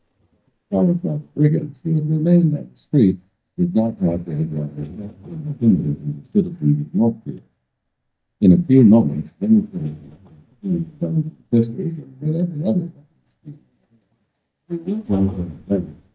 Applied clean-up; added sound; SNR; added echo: neural mask model DeepFilterNet 3.